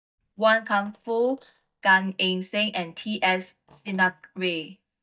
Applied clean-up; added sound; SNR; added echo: neural mask model DeepFilterNet 3.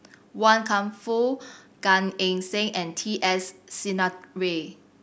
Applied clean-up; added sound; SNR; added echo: none; none; none; none.